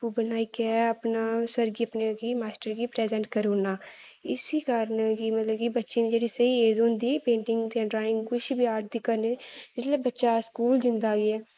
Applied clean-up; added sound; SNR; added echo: neural mask model Resemble Enhance denoiser.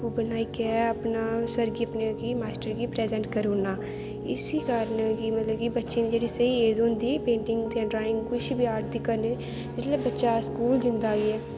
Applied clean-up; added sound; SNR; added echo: none; Piano; 8 dB; none.